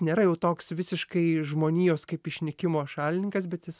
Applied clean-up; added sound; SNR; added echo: none; none; none; none.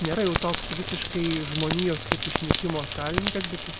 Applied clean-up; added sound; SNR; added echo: none; Rain; 1 dB; none.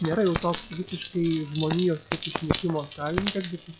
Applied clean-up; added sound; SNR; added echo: classical method log-MMSE.